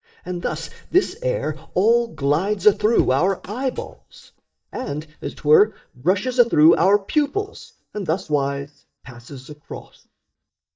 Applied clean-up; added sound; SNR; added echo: neural mask model DeepFilterNet 3.